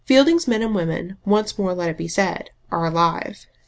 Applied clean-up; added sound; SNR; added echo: none; none; none; none.